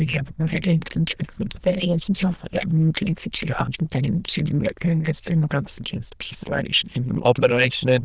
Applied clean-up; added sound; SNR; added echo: neural diffusion model UNIVERSE++.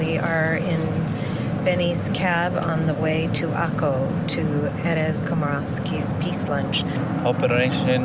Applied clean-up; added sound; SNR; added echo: none; none; none; none.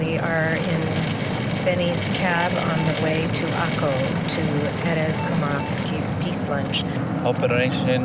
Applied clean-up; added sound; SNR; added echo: none; Drill / Mechanisms + Alarm; 9 dB; none.